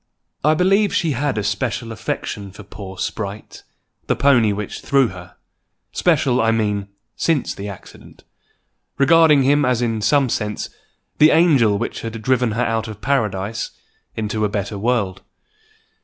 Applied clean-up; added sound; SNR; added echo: none; none; none; none.